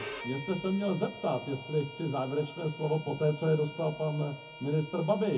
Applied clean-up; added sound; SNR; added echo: none; Bowed string instrument; 14 dB; reverberation time 0.3 s.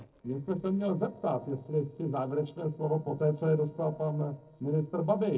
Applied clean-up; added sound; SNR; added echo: neural separator model SepFormer DNS4.